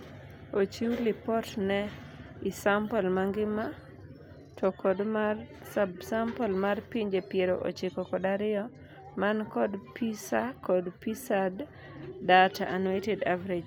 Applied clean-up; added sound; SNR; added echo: none; none; none; none.